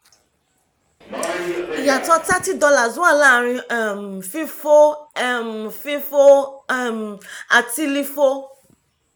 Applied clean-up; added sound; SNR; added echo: none; Subway, metro, underground; 9 dB; none.